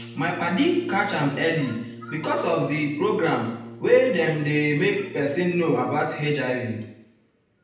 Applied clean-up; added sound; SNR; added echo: none; Brass instrument; 18 dB; reverberation time 0.9 s.